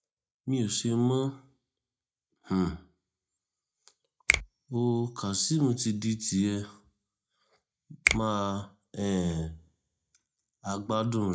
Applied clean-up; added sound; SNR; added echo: neural mask model DeepFilterNet 3.